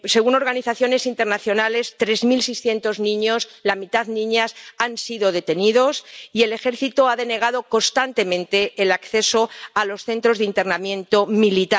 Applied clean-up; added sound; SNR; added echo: none; none; none; none.